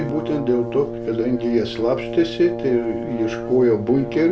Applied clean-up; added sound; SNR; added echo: none; Brass instrument; 8 dB; none.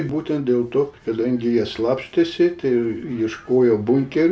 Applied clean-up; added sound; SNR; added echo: none; none; none; none.